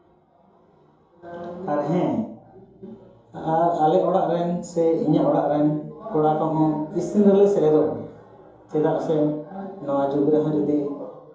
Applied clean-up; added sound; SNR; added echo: none; none; none; reverberation time 2.8 s.